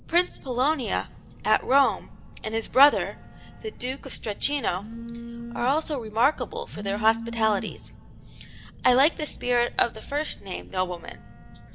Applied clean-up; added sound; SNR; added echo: none; Telephone; 13 dB; reverberation time 0.3 s.